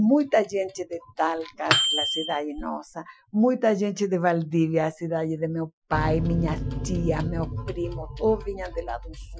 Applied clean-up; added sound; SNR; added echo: classical method Wiener filter.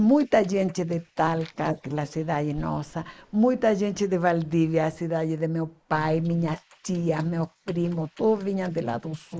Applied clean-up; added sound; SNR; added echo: neural mask model Resemble Enhance denoiser.